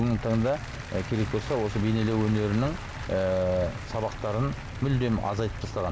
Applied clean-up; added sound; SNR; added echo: none; Applause / Cheering; 16 dB; none.